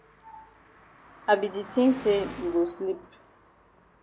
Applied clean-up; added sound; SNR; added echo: none; Car passing by; 18 dB; none.